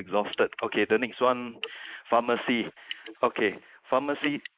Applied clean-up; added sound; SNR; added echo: neural mask model Resemble Enhance denoiser.